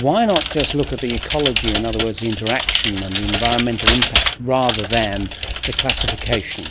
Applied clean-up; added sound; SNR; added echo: none; Computer keyboard; 0 dB; none.